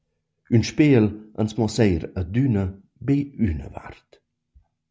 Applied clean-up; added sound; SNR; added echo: none; none; none; none.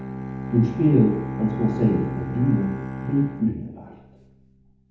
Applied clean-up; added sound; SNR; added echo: none; Bowed string instrument; 8 dB; reverberation time 1.0 s.